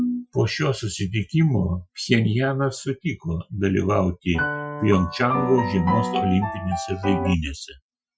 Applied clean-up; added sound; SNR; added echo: classical method Wiener filter.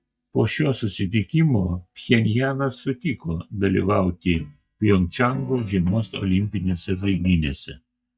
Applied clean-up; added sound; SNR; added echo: neural mask model DeepFilterNet 3.